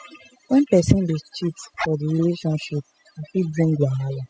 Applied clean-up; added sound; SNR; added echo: classical method spectral subtraction.